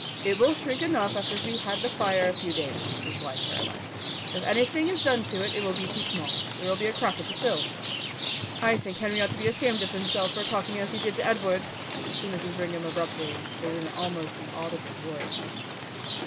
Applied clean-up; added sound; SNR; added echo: none; Rain; 2 dB; none.